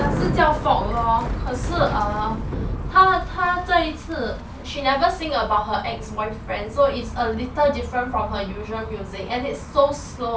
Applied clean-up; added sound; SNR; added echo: none; Bicycle; 8 dB; none.